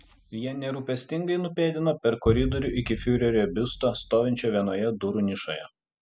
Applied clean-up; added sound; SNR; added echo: none; Boom; 13 dB; none.